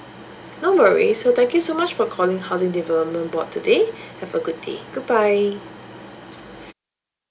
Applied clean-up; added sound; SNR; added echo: none; none; none; none.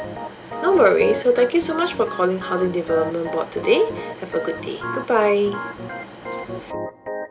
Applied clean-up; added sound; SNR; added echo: none; Organ; 10 dB; none.